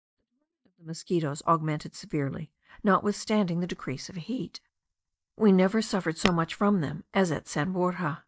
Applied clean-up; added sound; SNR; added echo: neural mask model DeepFilterNet 3.